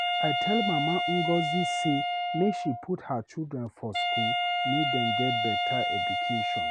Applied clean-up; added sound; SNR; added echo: none; Wind instrument, woodwind instrument; -3 dB; none.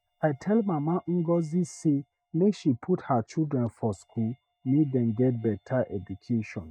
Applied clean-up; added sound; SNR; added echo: neural mask model DeepFilterNet 3.